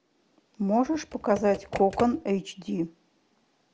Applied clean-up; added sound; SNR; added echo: none; Computer keyboard; 12 dB; none.